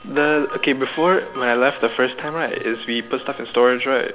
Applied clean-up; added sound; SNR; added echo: none; Bell; 19 dB; none.